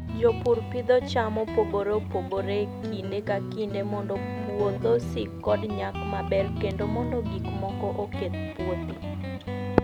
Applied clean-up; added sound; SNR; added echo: none; Guitar; 4 dB; none.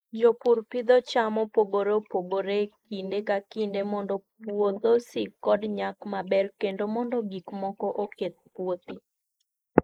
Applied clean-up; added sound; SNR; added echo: neural mask model Resemble Enhance denoiser.